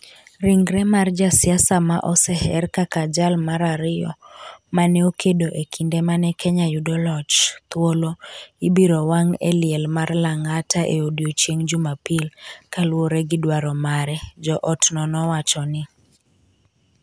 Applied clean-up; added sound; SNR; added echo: none; none; none; none.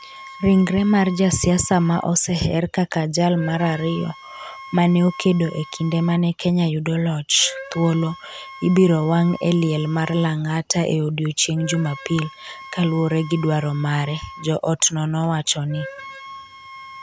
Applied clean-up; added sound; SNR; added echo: none; Wind instrument, woodwind instrument; 19 dB; none.